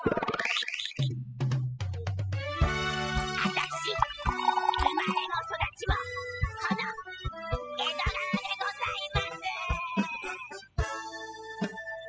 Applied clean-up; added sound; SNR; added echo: classical method spectral subtraction.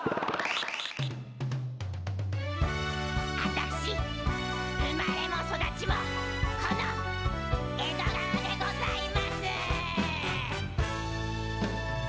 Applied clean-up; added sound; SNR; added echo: none; none; none; none.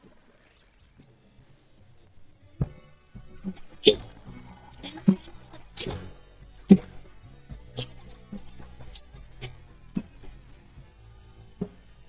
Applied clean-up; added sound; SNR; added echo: neural mask model DeepFilterNet 3.